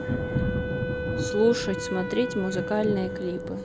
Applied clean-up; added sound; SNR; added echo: none; Wind instrument, woodwind instrument + Thunder; 1 dB; none.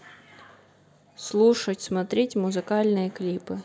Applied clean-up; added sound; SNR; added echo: none; none; none; none.